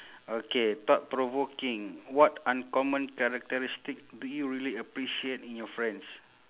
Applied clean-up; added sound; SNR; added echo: none; none; none; none.